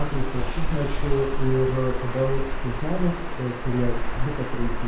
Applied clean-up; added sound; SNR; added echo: none; Water; -3 dB; reverberation time 0.7 s.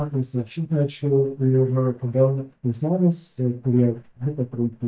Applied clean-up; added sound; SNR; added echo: neural mask model DeepFilterNet 3.